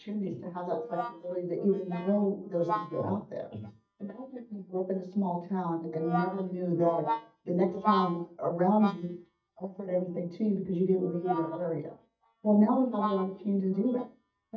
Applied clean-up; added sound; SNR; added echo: neural mask model DeepFilterNet 3.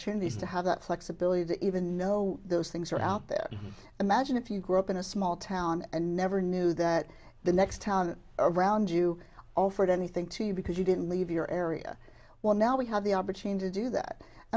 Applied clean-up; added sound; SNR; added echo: none; none; none; none.